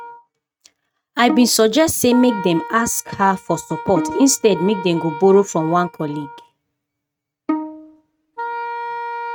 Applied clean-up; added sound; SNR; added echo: neural mask model RNNoise.